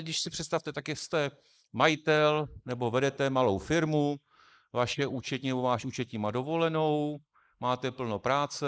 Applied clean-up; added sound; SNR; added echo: neural mask model Resemble Enhance denoiser.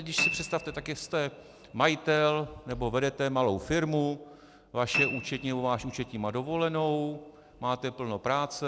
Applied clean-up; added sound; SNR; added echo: none; Piano; 9 dB; none.